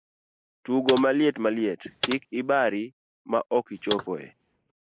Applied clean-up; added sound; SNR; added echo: neural mask model Resemble Enhance denoiser.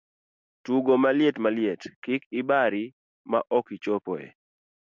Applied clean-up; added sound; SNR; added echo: none; none; none; none.